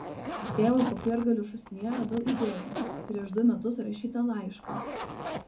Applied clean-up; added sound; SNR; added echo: none; Zipper (clothing); 8 dB; reverberation time 0.3 s.